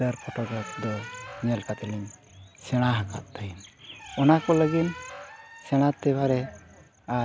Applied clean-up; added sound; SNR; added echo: none; Squeak; 16 dB; none.